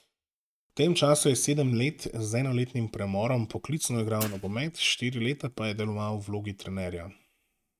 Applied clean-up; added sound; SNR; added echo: neural mask model RNNoise.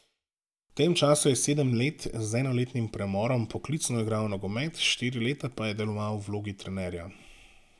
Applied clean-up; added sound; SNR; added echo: none; none; none; none.